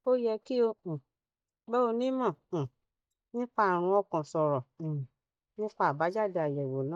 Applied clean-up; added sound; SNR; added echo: neural mask model DeepFilterNet 3.